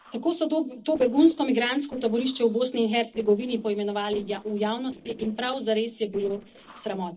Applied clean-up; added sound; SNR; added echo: neural separator model SepFormer DNS4.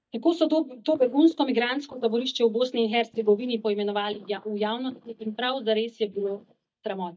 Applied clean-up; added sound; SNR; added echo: neural mask model DeepFilterNet 3.